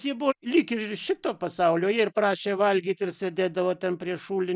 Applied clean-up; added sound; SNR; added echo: neural mask model Resemble Enhance denoiser.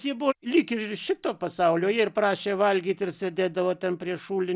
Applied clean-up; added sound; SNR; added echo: none; none; none; none.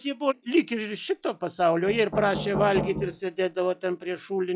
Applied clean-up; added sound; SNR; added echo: classical method log-MMSE.